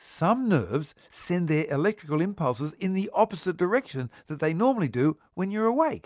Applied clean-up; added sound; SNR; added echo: none; none; none; none.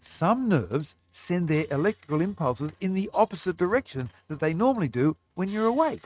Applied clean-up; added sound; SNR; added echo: neural mask model RNNoise.